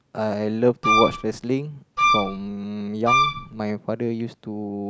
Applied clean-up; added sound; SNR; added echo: none; Wind instrument, woodwind instrument; -3 dB; none.